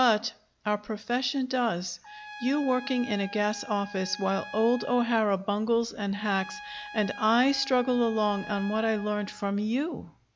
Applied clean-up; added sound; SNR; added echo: none; Trumpet; 16 dB; none.